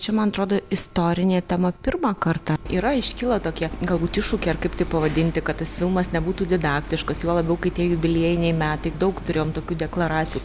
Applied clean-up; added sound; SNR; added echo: none; none; none; none.